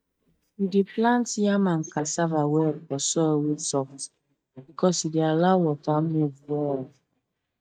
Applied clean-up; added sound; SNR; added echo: neural mask model DeepFilterNet 3.